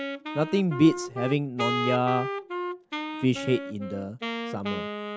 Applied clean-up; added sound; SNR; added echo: none; Wind instrument, woodwind instrument; 6 dB; none.